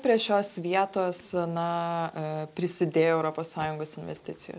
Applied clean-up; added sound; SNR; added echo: none; none; none; none.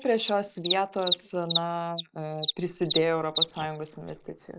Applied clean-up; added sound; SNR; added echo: neural mask model Resemble Enhance denoiser.